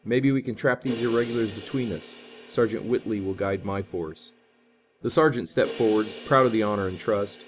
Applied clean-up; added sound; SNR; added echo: none; Crash cymbal; 17 dB; none.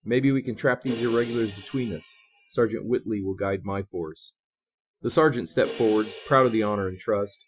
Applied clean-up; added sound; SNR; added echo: classical method Wiener filter.